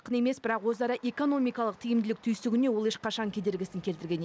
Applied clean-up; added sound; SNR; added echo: none; none; none; none.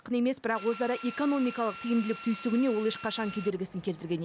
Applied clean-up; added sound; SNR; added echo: none; Drill; 13 dB; none.